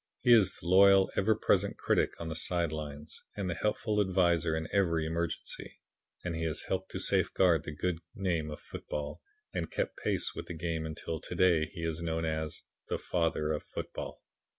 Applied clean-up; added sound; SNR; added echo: none; none; none; none.